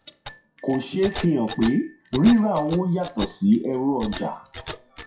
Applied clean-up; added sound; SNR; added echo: classical method WPE with log-MMSE.